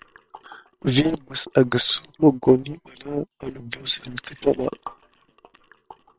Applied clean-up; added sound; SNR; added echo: neural separator model SepFormer WHAM!.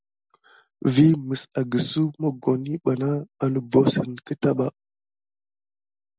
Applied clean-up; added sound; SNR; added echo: none; none; none; none.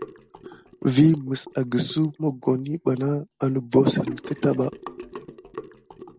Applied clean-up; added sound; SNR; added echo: none; Sink (filling or washing) / Gurgling; 17 dB; none.